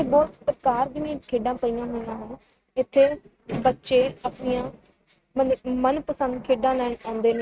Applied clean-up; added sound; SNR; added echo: neural mask model RNNoise.